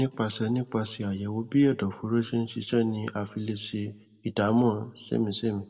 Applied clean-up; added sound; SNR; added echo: none; none; none; reverberation time 0.6 s.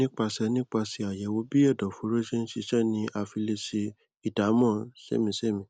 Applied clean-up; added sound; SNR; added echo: none; none; none; none.